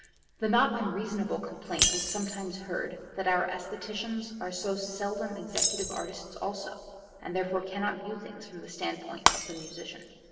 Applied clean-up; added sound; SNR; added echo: none; Shatter; 2 dB; reverberation time 2.0 s.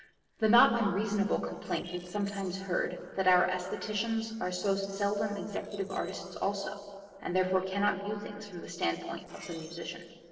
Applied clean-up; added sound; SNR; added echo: neural separator model SepFormer DNS4.